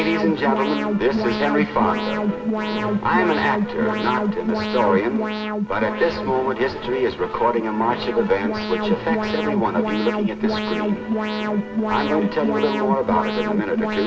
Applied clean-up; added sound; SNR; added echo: none; Alarm; 1 dB; reverberation time 0.9 s.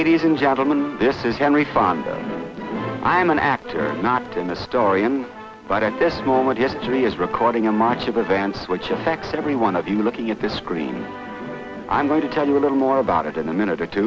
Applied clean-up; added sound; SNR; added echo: none; none; none; none.